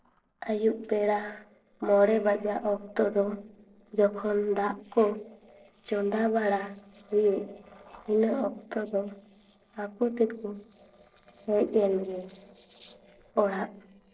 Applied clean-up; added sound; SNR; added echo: neural separator model SepFormer DNS4.